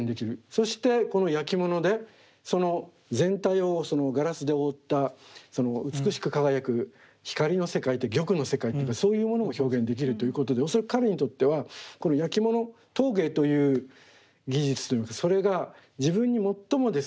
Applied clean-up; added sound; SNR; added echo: none; none; none; none.